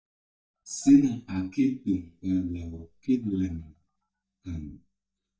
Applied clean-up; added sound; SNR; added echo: neural mask model DeepFilterNet 3.